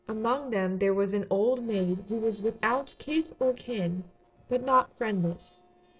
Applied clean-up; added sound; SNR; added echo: neural separator model SepFormer DNS4.